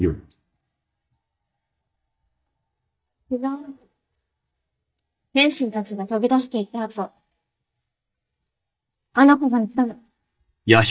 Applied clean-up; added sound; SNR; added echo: neural mask model DeepFilterNet 3.